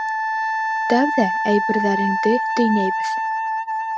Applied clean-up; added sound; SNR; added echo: none; Wind instrument, woodwind instrument; -1 dB; none.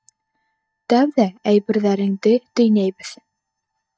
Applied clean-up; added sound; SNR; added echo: neural mask model DeepFilterNet 3.